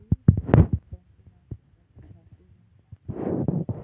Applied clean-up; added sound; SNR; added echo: none; none; none; none.